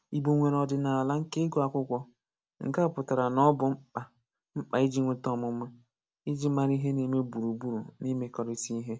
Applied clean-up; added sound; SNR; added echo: none; none; none; none.